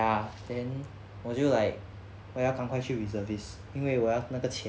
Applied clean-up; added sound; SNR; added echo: none; none; none; none.